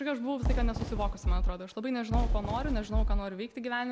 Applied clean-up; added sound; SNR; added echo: none; Fireworks; -4 dB; none.